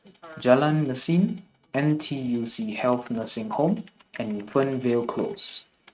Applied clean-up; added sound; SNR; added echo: neural mask model RNNoise.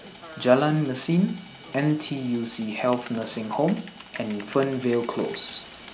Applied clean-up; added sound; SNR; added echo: none; Sawing + Typing; 18 dB; none.